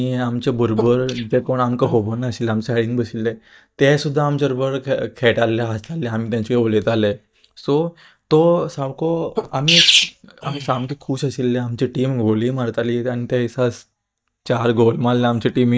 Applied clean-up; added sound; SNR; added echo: neural mask model DeepFilterNet 3.